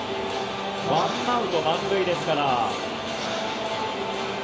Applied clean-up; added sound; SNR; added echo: none; Breathing; 14 dB; reverberation time 2.7 s.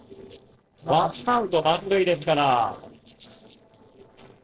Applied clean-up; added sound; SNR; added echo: neural separator model SepFormer DNS4.